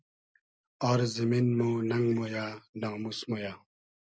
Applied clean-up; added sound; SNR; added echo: none; none; none; none.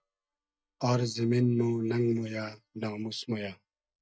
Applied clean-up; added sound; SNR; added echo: neural mask model DeepFilterNet 3.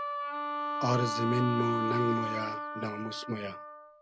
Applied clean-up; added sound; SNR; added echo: none; Wind instrument, woodwind instrument; 2 dB; none.